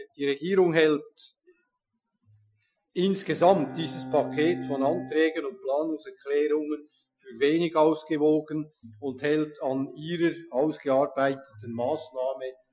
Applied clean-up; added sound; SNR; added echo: classical method Wiener filter.